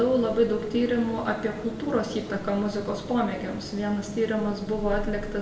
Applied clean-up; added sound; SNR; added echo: none; Water; 17 dB; reverberation time 0.8 s.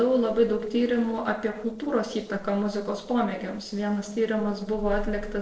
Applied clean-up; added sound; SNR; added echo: neural separator model SepFormer DNS4.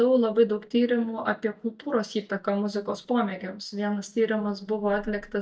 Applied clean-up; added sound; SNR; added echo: neural mask model DeepFilterNet 3.